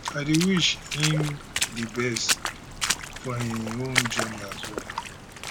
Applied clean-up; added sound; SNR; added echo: none; Water / Splash, splatter; 2 dB; none.